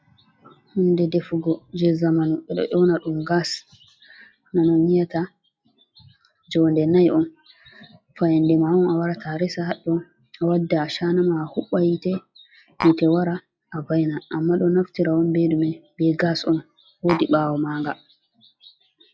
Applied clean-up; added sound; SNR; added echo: classical method log-MMSE.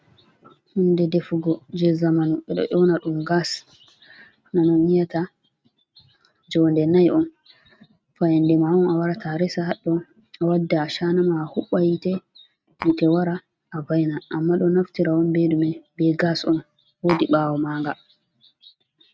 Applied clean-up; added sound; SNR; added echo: neural mask model RNNoise.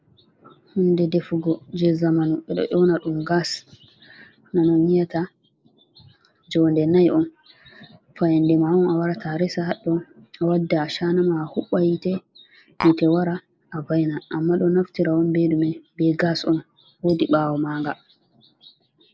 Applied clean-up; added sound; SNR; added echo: neural mask model Resemble Enhance denoiser.